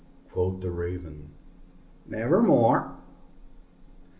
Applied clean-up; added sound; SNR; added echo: none; none; none; none.